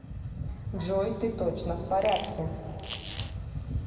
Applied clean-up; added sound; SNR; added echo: none; Fart; 11 dB; reverberation time 2.2 s.